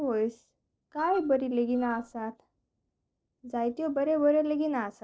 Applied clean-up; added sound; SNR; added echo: neural separator model SepFormer DNS4.